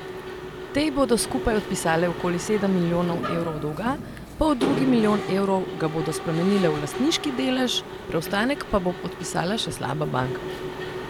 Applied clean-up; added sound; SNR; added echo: none; Mechanisms; 7 dB; none.